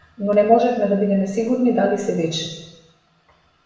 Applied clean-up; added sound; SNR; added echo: none; none; none; reverberation time 0.9 s.